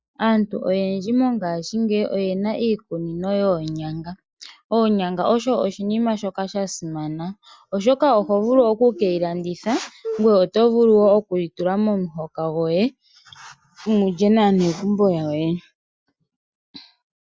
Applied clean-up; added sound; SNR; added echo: none; none; none; none.